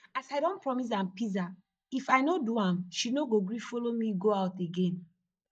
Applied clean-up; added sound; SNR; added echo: neural mask model DeepFilterNet 3.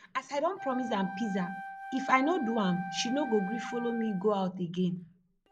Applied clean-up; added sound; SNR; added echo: none; Wind instrument, woodwind instrument; 10 dB; none.